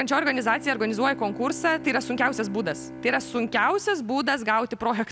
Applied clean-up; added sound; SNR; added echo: none; Bowed string instrument; 14 dB; none.